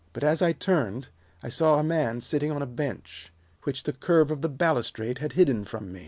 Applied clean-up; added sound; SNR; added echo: none; none; none; none.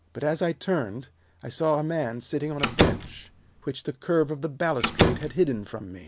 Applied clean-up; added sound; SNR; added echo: none; Slam; -1 dB; none.